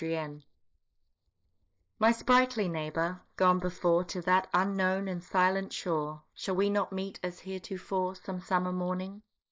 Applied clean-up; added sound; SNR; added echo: neural mask model Resemble Enhance denoiser.